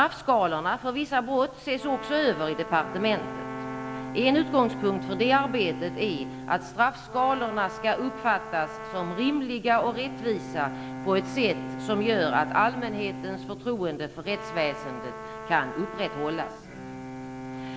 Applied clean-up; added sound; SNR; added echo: none; Bowed string instrument + Brass instrument; 10 dB; none.